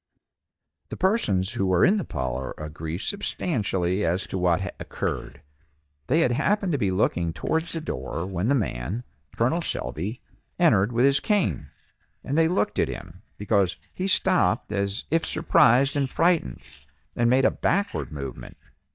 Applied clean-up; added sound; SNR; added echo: neural mask model DeepFilterNet 3.